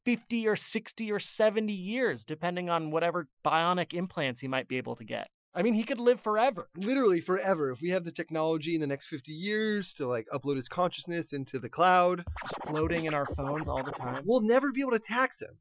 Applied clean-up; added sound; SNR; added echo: classical method Wiener filter.